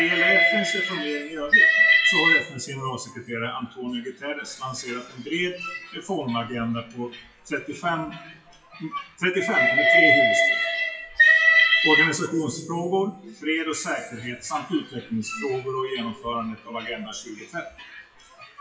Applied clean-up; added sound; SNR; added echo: classical method WPE with log-MMSE.